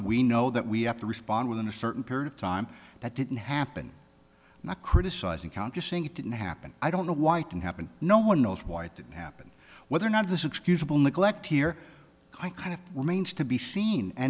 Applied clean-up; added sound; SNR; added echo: none; none; none; none.